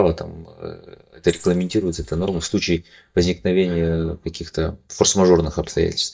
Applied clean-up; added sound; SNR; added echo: neural mask model DeepFilterNet 3.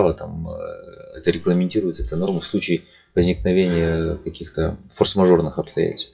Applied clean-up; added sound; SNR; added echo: classical method WPE with log-MMSE.